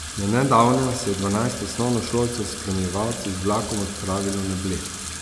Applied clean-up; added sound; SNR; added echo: none; Sink (filling or washing) / Water tap, faucet; 9 dB; none.